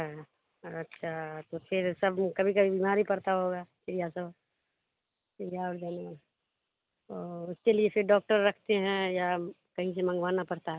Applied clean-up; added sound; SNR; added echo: none; none; none; none.